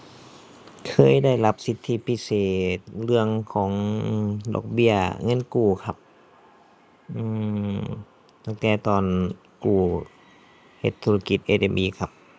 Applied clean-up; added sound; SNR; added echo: none; none; none; none.